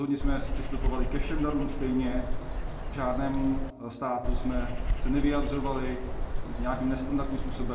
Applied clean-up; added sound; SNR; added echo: none; Bird vocalization, bird call, bird song; -2 dB; reverberation time 0.7 s.